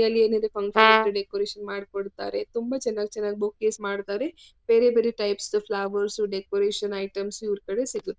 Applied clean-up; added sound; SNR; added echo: neural diffusion model UNIVERSE++.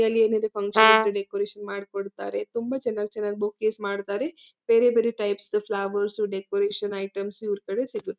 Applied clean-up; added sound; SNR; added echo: neural mask model RNNoise.